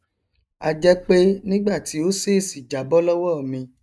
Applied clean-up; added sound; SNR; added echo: neural mask model DeepFilterNet 3.